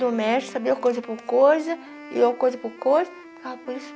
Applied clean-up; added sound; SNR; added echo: none; Wind instrument, woodwind instrument; 20 dB; none.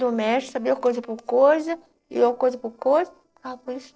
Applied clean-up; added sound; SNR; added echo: neural separator model SepFormer DNS4.